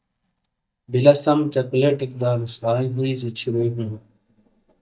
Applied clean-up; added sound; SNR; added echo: neural mask model DeepFilterNet 3.